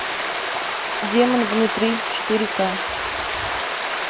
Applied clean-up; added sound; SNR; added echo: none; Stream; 1 dB; none.